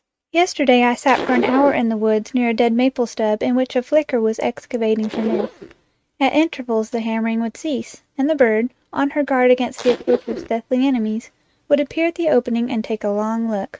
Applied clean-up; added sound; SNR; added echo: neural mask model RNNoise.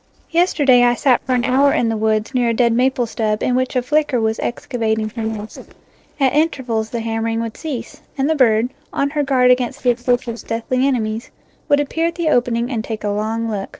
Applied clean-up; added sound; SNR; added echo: neural separator model SepFormer DNS4.